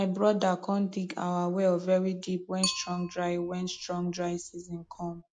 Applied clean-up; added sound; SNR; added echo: none; Bicycle; 12 dB; none.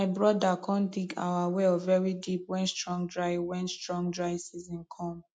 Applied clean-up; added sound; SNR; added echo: none; none; none; none.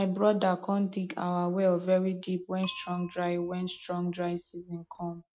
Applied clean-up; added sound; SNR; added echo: neural mask model RNNoise.